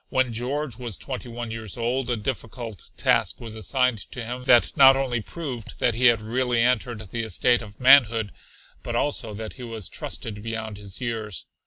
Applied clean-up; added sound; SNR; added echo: none; none; none; none.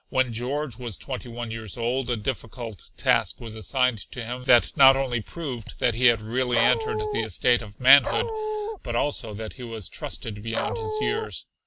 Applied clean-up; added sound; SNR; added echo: none; Dog; 2 dB; none.